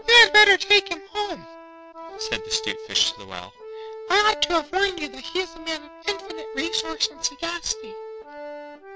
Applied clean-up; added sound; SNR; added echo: none; Accordion; 14 dB; none.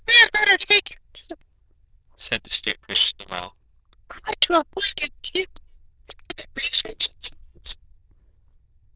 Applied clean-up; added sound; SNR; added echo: neural diffusion model UNIVERSE++.